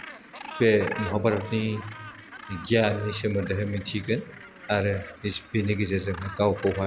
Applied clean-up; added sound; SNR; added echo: none; Gull, seagull; 15 dB; none.